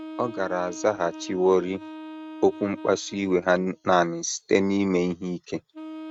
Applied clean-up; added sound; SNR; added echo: neural mask model RNNoise.